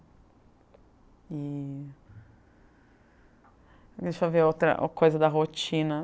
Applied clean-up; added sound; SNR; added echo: none; none; none; none.